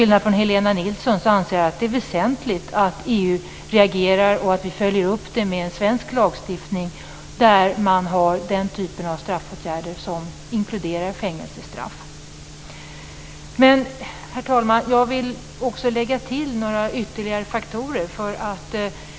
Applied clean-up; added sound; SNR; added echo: none; none; none; none.